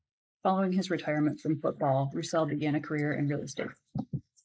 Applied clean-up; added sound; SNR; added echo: neural mask model Resemble Enhance denoiser.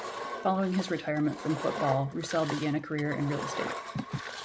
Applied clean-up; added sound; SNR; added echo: none; Engine; 8 dB; none.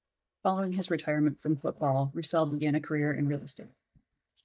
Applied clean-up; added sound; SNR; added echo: neural mask model DeepFilterNet 3.